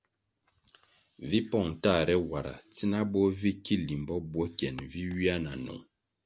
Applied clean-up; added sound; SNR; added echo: none; Walk, footsteps; 19 dB; none.